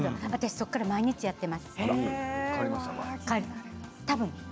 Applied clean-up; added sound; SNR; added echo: none; none; none; none.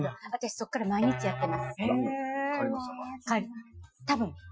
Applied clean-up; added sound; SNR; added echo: classical method Wiener filter.